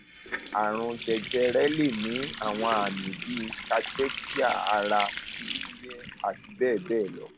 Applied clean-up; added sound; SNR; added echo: none; Water tap, faucet; 5 dB; none.